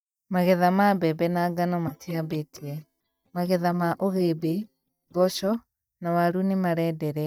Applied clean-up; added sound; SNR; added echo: neural mask model DeepFilterNet 3.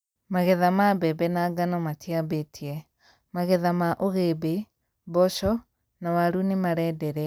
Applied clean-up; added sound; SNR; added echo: none; none; none; none.